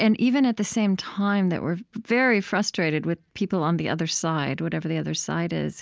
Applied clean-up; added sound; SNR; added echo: none; none; none; none.